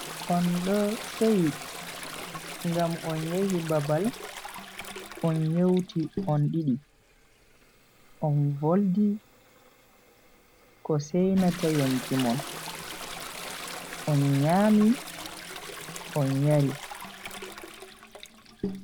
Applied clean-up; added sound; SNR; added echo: none; Toilet flush; 12 dB; none.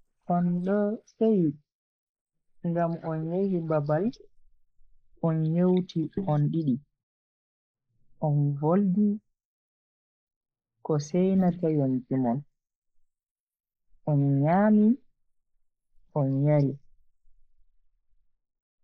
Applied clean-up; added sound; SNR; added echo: neural mask model Resemble Enhance denoiser.